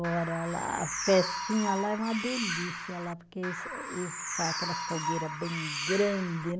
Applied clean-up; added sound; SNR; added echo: none; Bird; 4 dB; none.